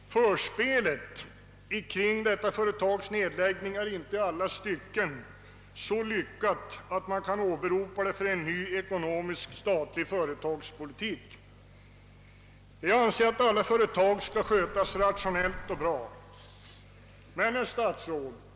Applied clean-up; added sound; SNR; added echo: none; Bird; 14 dB; none.